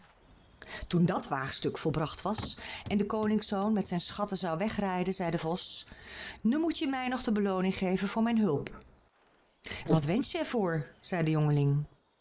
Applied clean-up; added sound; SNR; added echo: neural mask model Resemble Enhance denoiser.